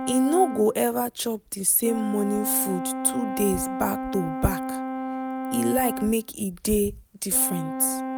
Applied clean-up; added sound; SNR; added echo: none; Brass instrument; 6 dB; none.